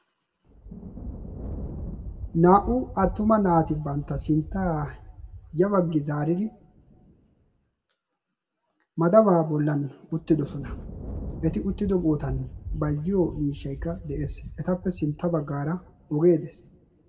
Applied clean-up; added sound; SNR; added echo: none; Thunder; 12 dB; reverberation time 0.5 s.